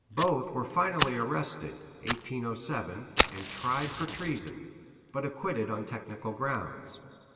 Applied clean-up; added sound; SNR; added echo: none; Fire; 2 dB; reverberation time 2.6 s.